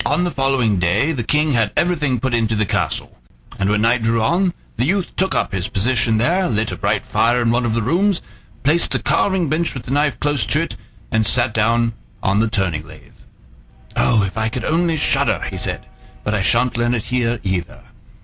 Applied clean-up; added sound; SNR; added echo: none; none; none; none.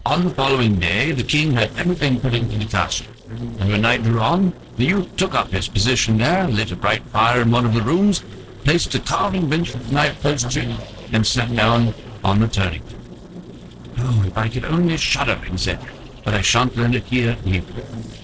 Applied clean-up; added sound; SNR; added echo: neural separator model SepFormer DNS4.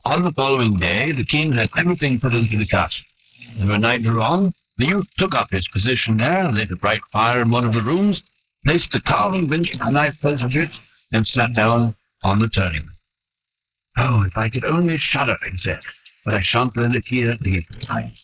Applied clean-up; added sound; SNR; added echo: neural mask model Resemble Enhance denoiser.